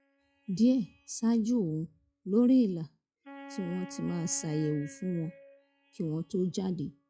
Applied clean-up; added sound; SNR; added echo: classical method log-MMSE.